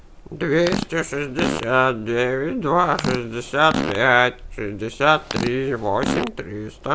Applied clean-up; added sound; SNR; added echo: none; Fart; 9 dB; none.